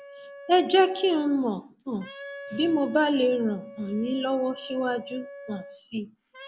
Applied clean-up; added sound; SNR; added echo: none; Wind instrument, woodwind instrument; 17 dB; none.